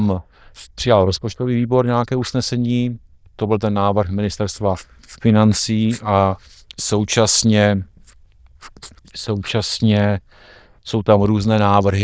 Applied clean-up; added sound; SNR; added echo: neural diffusion model UNIVERSE++.